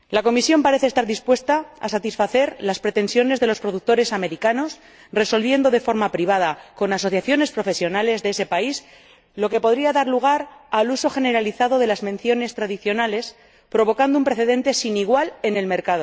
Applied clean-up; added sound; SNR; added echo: none; none; none; none.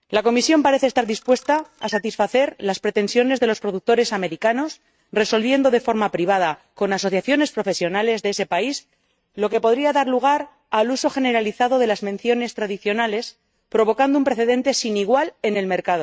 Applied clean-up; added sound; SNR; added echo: neural mask model RNNoise.